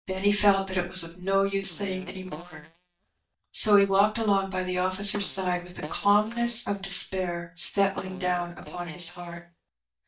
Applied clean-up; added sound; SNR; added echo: neural mask model DeepFilterNet 3.